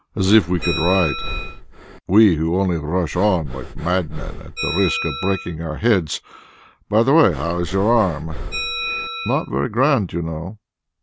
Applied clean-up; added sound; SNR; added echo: none; Bell + Breathing; 9 dB; none.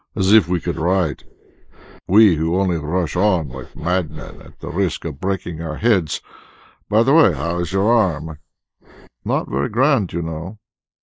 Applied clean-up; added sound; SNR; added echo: neural mask model Resemble Enhance denoiser.